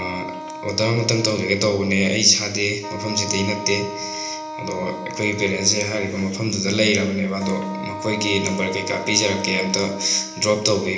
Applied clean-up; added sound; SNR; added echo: none; Wind instrument, woodwind instrument; 12 dB; reverberation time 1.0 s.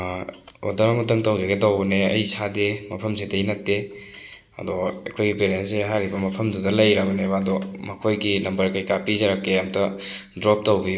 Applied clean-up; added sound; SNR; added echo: none; none; none; none.